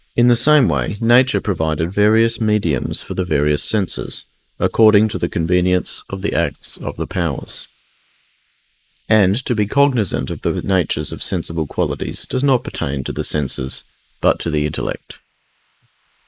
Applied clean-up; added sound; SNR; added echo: neural mask model Resemble Enhance denoiser.